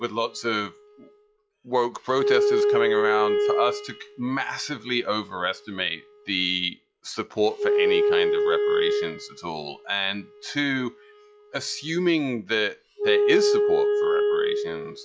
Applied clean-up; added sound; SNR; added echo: classical method log-MMSE.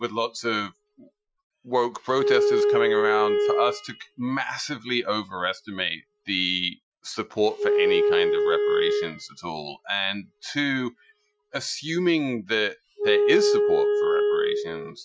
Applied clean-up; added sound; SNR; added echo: classical method Wiener filter.